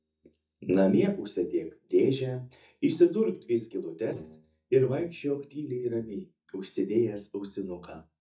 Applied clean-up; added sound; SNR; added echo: neural mask model DeepFilterNet 3.